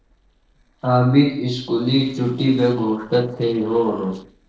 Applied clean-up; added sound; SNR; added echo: neural separator model SepFormer DNS4.